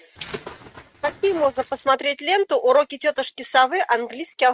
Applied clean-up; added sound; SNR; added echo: neural mask model RNNoise.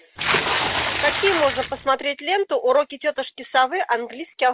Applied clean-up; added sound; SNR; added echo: none; Water / Splash, splatter; 1 dB; none.